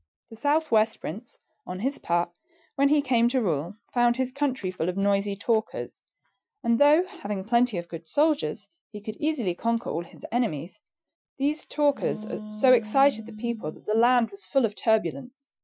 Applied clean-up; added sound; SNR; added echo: classical method Wiener filter.